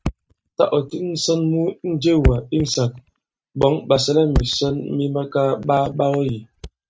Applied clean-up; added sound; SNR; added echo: neural mask model RNNoise.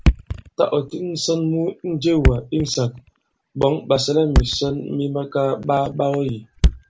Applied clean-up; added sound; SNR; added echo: none; Thump, thud; 3 dB; none.